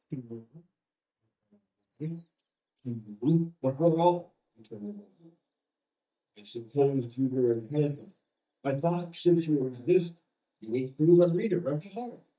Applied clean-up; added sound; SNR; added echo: neural mask model DeepFilterNet 3.